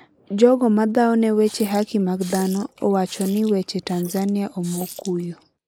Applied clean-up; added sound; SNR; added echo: neural mask model Resemble Enhance denoiser.